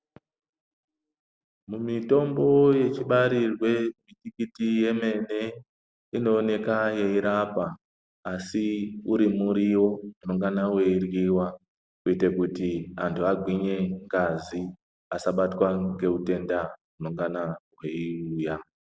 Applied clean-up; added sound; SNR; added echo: none; none; none; none.